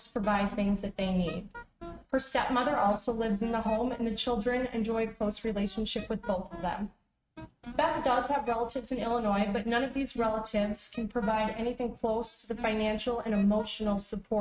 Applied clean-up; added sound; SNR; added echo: neural mask model RNNoise.